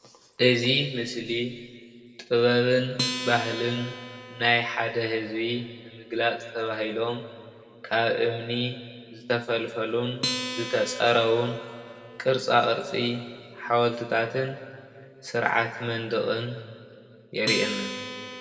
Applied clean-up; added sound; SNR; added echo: none; Acoustic guitar; 12 dB; reverberation time 1.7 s.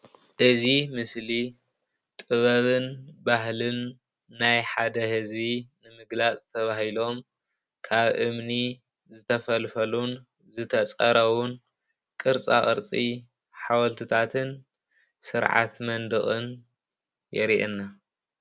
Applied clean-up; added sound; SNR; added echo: none; none; none; none.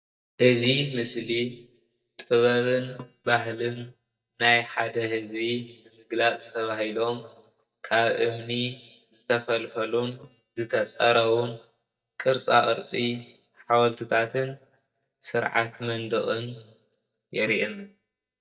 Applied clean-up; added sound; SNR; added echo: neural mask model DeepFilterNet 3.